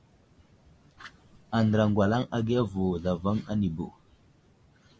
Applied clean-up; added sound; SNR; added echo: none; none; none; none.